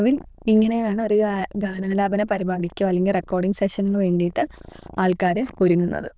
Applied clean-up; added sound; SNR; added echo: neural diffusion model UNIVERSE++.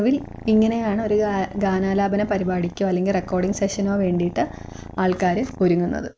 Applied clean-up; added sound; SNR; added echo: none; Purr; 16 dB; none.